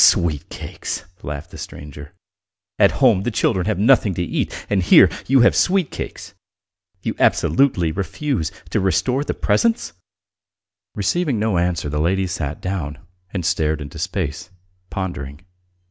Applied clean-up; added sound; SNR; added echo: none; none; none; none.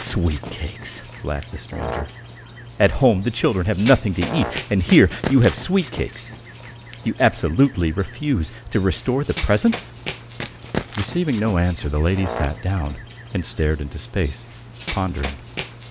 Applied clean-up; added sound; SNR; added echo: none; Brass instrument + Run; 12 dB; none.